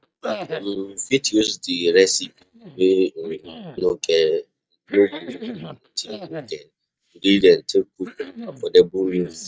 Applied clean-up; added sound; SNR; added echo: neural mask model DeepFilterNet 3.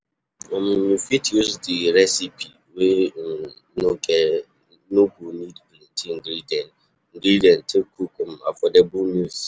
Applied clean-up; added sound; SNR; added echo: none; none; none; none.